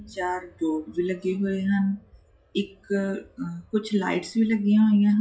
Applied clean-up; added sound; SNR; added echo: classical method WPE with log-MMSE.